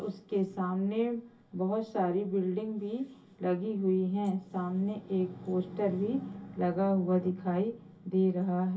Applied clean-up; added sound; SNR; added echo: none; none; none; reverberation time 0.1 s.